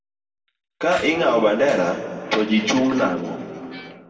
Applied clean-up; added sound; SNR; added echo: none; Squeak; 19 dB; reverberation time 2.3 s.